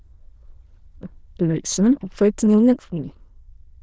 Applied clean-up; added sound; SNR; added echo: neural diffusion model UNIVERSE++.